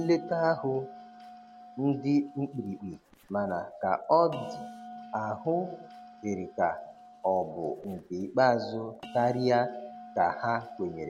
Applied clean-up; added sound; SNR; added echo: none; Bell; 18 dB; none.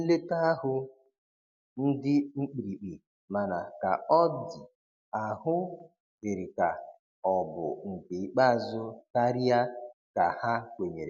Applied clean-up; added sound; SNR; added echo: none; none; none; none.